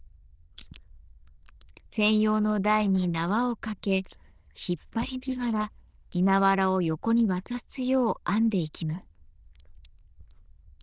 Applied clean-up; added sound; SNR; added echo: neural diffusion model UNIVERSE++.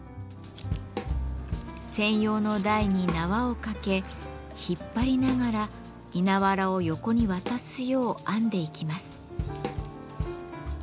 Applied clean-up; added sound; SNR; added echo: none; Drum / Drum kit; 11 dB; none.